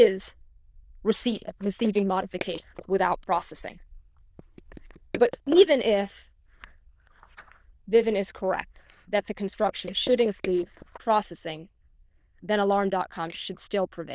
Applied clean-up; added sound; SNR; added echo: neural diffusion model UNIVERSE++.